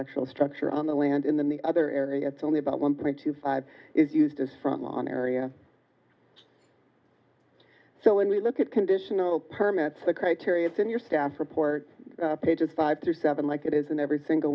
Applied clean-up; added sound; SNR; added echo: none; none; none; none.